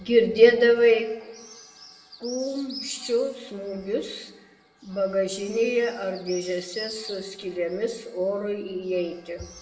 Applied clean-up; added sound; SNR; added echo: none; Bird; 20 dB; reverberation time 0.7 s.